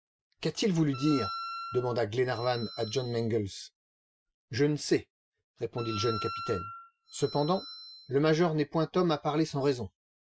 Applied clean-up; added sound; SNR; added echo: classical method Wiener filter.